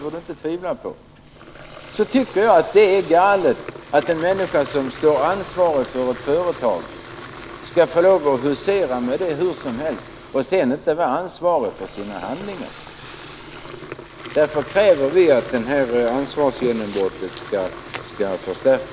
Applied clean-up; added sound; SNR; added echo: none; Fill (with liquid) / Water tap, faucet; 16 dB; none.